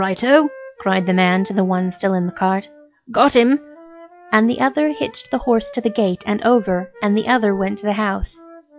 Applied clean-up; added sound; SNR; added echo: classical method log-MMSE.